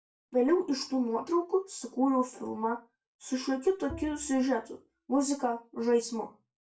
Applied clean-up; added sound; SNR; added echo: none; Bowed string instrument; 19 dB; reverberation time 0.2 s.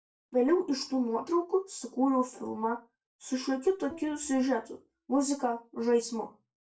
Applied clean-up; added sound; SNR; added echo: neural separator model SepFormer DNS4.